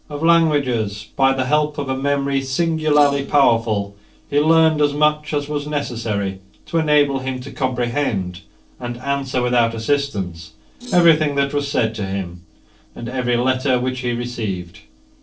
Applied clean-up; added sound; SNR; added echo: neural separator model SepFormer DNS4.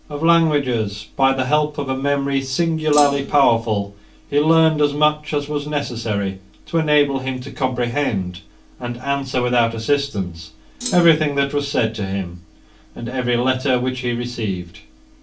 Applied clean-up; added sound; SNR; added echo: none; Thump, thud; 12 dB; reverberation time 0.2 s.